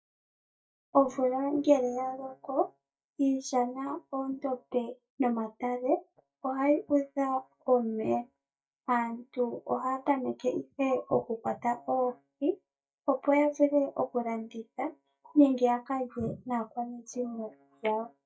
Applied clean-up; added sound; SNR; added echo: neural mask model DeepFilterNet 3.